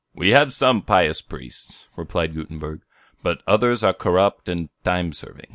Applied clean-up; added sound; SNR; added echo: none; none; none; none.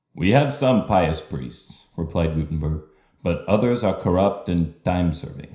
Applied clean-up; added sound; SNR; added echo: none; none; none; reverberation time 0.5 s.